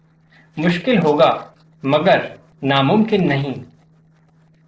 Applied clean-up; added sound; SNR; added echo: neural separator model SepFormer DNS4.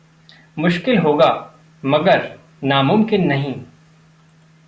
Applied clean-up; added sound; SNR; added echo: none; none; none; none.